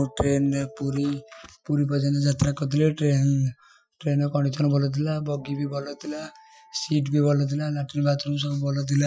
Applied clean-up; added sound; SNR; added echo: classical method Wiener filter.